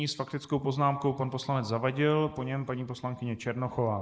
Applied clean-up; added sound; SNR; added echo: neural mask model Resemble Enhance denoiser.